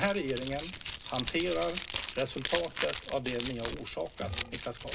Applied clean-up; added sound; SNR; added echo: none; Keys jangling; -2 dB; reverberation time 0.2 s.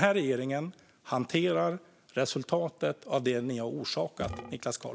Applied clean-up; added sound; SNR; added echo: none; none; none; none.